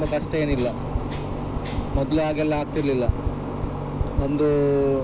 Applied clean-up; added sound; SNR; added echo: none; Typing; 8 dB; none.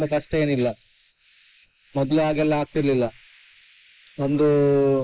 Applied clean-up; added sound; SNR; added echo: neural mask model Resemble Enhance denoiser.